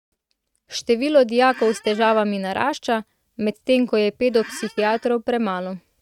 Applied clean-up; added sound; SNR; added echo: neural mask model RNNoise.